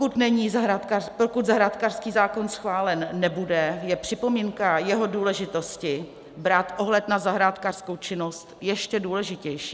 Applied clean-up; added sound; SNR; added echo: none; none; none; none.